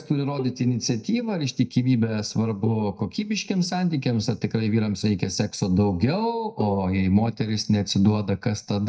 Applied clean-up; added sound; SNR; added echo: neural mask model DeepFilterNet 3.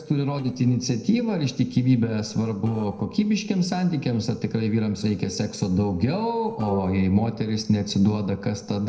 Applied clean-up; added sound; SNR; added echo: neural separator model SepFormer DNS4.